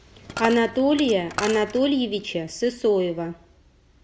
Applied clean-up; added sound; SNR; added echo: none; Coin (dropping); 12 dB; none.